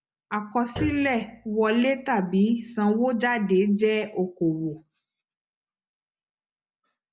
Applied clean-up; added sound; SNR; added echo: none; Thump, thud; 16 dB; none.